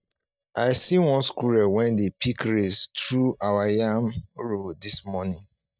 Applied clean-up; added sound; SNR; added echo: neural mask model DeepFilterNet 3.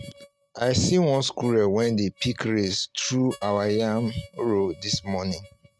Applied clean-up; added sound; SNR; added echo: neural mask model RNNoise.